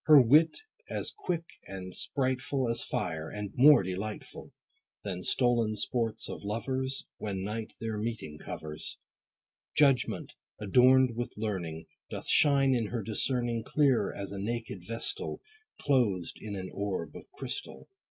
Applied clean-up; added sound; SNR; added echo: none; none; none; none.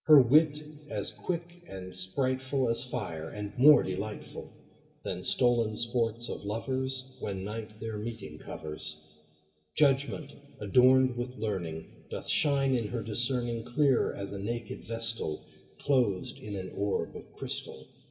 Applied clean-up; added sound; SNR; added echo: none; none; none; reverberation time 1.5 s.